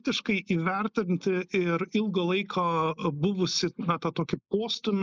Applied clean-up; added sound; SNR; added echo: neural mask model Resemble Enhance denoiser.